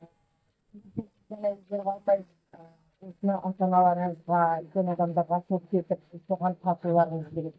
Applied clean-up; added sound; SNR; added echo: neural mask model DeepFilterNet 3.